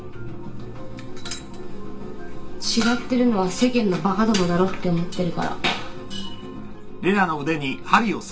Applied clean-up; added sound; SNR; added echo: none; none; none; reverberation time 0.2 s.